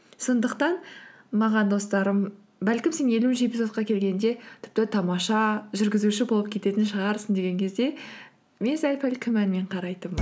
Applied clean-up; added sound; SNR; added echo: none; none; none; none.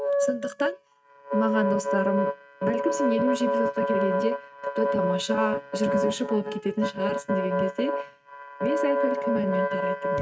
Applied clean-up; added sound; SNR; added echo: neural mask model RNNoise.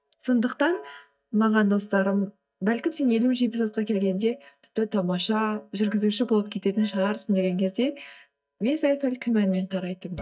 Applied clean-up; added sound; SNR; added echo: neural mask model DeepFilterNet 3.